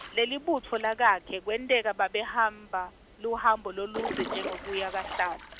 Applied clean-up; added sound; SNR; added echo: none; Drip / Trickle, dribble / Water / Splash, splatter; 12 dB; none.